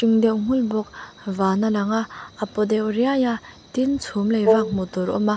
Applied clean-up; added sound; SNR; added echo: none; Wind instrument, woodwind instrument; -1 dB; none.